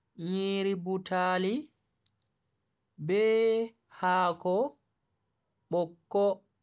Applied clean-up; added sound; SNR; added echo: none; none; none; none.